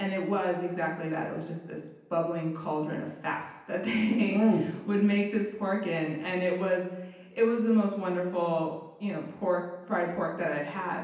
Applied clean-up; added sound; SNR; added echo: none; none; none; reverberation time 0.9 s.